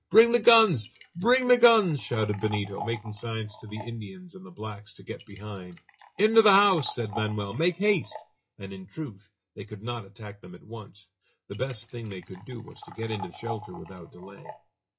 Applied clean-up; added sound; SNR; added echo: classical method log-MMSE.